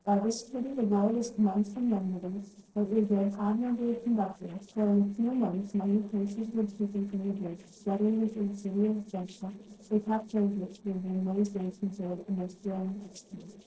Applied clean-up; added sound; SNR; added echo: neural separator model SepFormer DNS4.